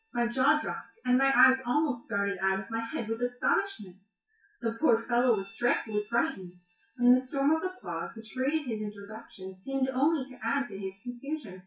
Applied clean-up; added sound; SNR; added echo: classical method WPE with log-MMSE.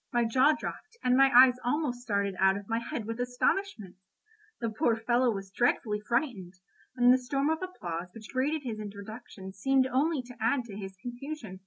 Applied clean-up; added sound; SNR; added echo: none; none; none; none.